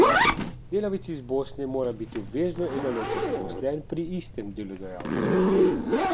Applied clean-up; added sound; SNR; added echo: none; Zipper (clothing); -5 dB; none.